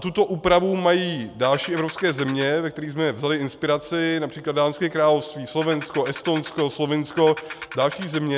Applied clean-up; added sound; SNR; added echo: none; Ratchet, pawl; 13 dB; none.